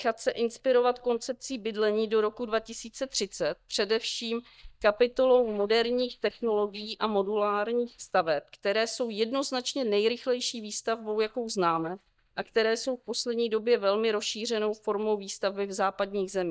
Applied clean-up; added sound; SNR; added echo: neural mask model DeepFilterNet 3.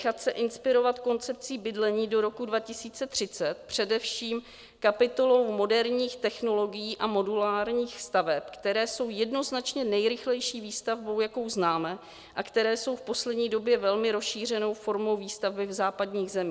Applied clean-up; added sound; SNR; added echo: none; none; none; none.